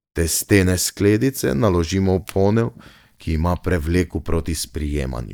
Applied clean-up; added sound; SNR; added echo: neural mask model DeepFilterNet 3.